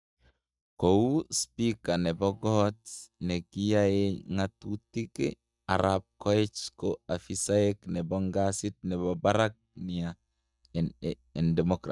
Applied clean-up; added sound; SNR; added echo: neural mask model DeepFilterNet 3.